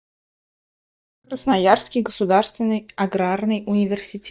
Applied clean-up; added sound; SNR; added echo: neural mask model DeepFilterNet 3.